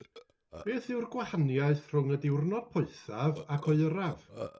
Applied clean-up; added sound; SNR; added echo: none; Burping, eructation; 19 dB; none.